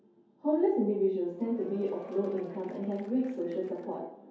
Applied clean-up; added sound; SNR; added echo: none; Applause / Crowd / Cheering; 19 dB; reverberation time 2.4 s.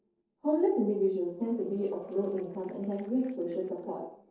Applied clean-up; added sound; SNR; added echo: neural separator model SepFormer DNS4.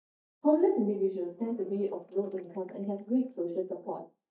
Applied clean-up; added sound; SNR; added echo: neural mask model DeepFilterNet 3.